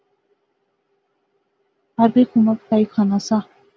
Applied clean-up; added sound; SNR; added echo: none; none; none; none.